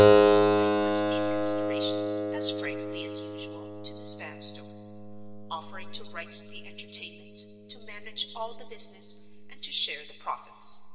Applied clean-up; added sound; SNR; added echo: none; Keyboard (musical); -4 dB; reverberation time 1.6 s.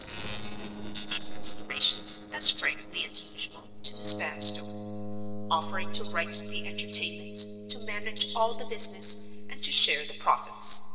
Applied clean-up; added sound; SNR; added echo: neural separator model SepFormer DNS4.